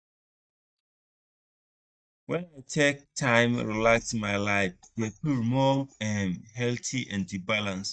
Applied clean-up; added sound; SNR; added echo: neural mask model DeepFilterNet 3.